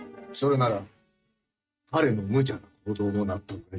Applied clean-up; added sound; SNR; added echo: neural mask model RNNoise.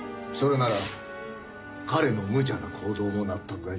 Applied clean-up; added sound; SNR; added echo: none; Whoosh, swoosh, swish; 15 dB; none.